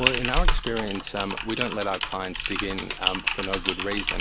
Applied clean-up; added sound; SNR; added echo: none; Typing; -3 dB; none.